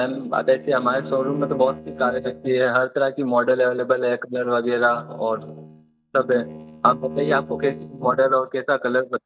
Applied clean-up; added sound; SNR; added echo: neural mask model DeepFilterNet 3.